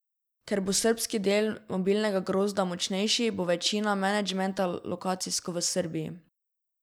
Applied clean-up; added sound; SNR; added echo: none; none; none; none.